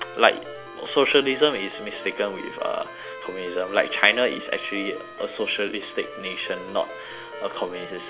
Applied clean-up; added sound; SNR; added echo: none; Trumpet + Ringtone; 13 dB; none.